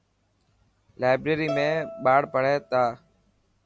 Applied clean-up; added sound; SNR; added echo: none; Bowed string instrument; 11 dB; none.